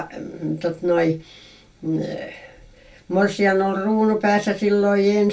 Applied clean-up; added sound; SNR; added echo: none; none; none; reverberation time 0.2 s.